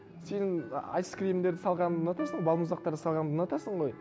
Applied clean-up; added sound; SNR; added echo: none; Piano; 17 dB; none.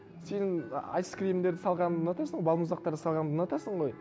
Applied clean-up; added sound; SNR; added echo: none; none; none; none.